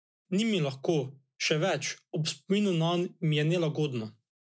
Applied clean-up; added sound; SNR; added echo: none; none; none; none.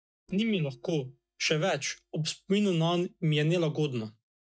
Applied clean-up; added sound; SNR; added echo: neural mask model DeepFilterNet 3.